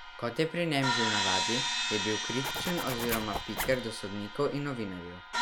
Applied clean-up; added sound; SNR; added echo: none; Zipper (clothing) + Crash cymbal; 1 dB; none.